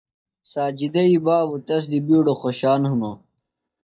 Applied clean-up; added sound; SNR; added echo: neural mask model DeepFilterNet 3.